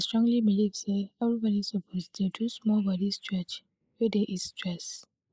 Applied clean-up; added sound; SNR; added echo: neural mask model Resemble Enhance denoiser.